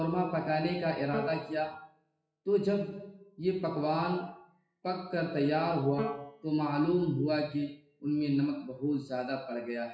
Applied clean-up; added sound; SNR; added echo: classical method WPE with log-MMSE.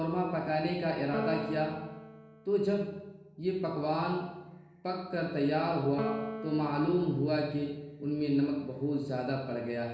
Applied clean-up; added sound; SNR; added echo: none; Piano; 11 dB; reverberation time 1.1 s.